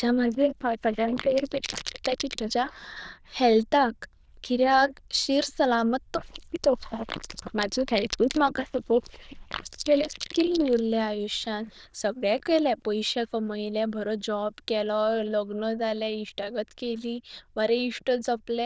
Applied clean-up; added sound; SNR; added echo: neural diffusion model UNIVERSE++.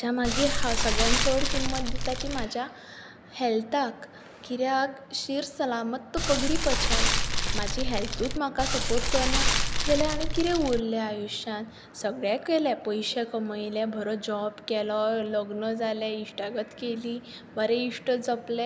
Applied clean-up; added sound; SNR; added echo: none; Fire; -4 dB; none.